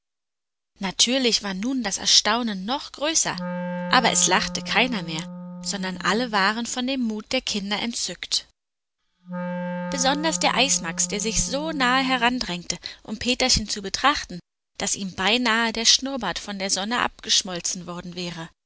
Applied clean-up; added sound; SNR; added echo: none; Wind instrument, woodwind instrument; 9 dB; none.